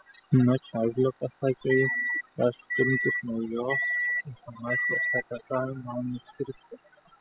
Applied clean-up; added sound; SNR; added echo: classical method spectral subtraction.